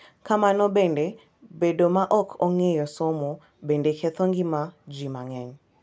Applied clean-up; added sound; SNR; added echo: none; none; none; none.